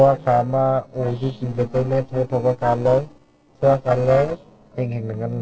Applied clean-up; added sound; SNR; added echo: neural separator model SepFormer DNS4.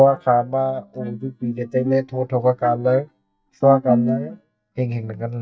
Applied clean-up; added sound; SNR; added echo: neural mask model DeepFilterNet 3.